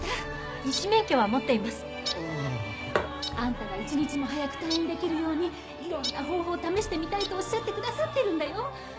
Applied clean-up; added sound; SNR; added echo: none; Bird; 12 dB; none.